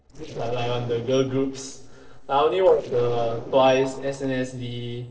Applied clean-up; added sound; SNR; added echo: neural separator model SepFormer DNS4.